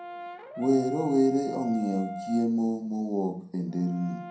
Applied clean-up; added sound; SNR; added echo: none; Brass instrument; 12 dB; reverberation time 0.6 s.